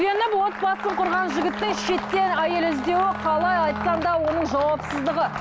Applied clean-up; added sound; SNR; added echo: none; Bowed string instrument; 13 dB; none.